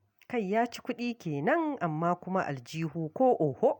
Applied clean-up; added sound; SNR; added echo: none; none; none; none.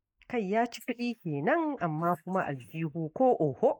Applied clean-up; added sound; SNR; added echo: neural mask model Resemble Enhance denoiser.